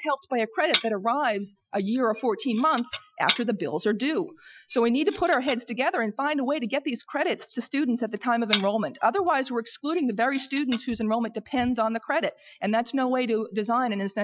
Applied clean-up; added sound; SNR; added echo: classical method Wiener filter.